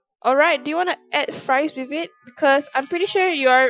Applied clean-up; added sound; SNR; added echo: classical method Wiener filter.